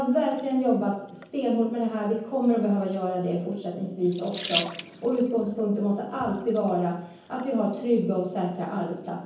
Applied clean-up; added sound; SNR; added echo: none; Sink (filling or washing) / Water tap, faucet; 12 dB; reverberation time 0.9 s.